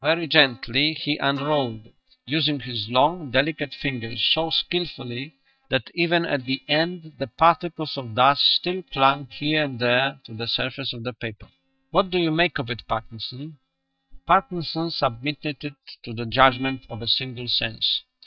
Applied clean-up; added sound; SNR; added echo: neural mask model DeepFilterNet 3.